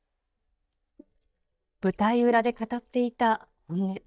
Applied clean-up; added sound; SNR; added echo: neural mask model DeepFilterNet 3.